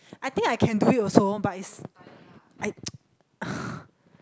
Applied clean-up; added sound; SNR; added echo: none; none; none; none.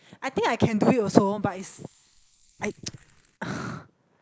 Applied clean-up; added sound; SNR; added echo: neural mask model Resemble Enhance denoiser.